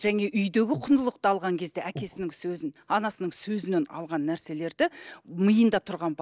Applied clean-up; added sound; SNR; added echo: neural mask model DeepFilterNet 3.